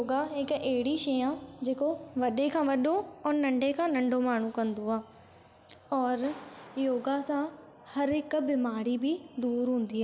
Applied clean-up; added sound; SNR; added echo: none; none; none; none.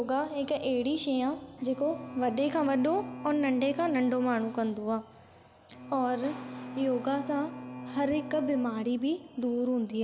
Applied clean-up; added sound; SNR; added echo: none; Bowed string instrument; 13 dB; none.